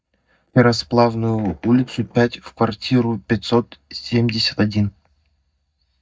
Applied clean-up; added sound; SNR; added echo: neural mask model DeepFilterNet 3.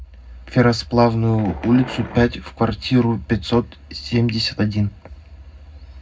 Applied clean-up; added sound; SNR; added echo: none; Wild animals; 16 dB; reverberation time 0.3 s.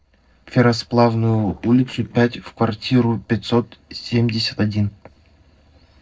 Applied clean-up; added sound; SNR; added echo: neural separator model SepFormer DNS4.